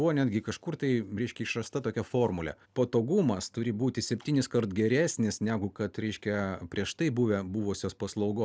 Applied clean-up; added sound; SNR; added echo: none; none; none; none.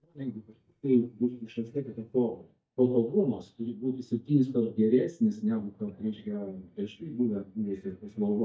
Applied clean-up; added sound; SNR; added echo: neural mask model DeepFilterNet 3.